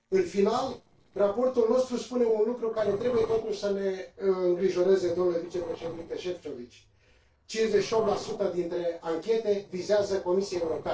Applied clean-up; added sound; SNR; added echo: neural separator model SepFormer DNS4.